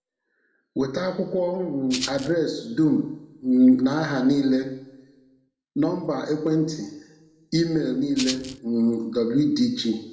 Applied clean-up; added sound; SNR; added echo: none; Rattle (instrument); 8 dB; reverberation time 1.0 s.